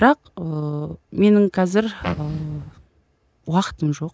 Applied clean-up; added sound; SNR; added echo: none; Fart; 9 dB; none.